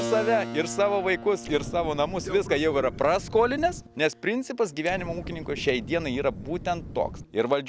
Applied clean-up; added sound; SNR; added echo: none; Keyboard (musical) + Explosion; 11 dB; none.